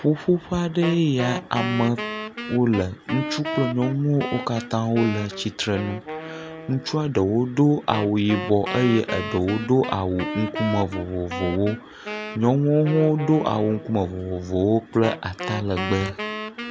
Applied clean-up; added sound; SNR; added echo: none; Wind instrument, woodwind instrument; 10 dB; none.